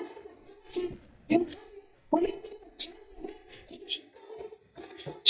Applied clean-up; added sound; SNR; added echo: neural mask model DeepFilterNet 3.